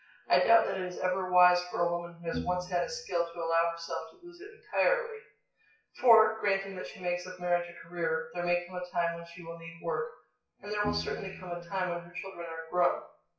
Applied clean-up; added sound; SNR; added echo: classical method WPE with log-MMSE.